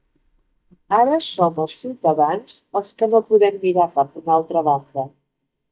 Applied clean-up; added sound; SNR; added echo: neural mask model DeepFilterNet 3.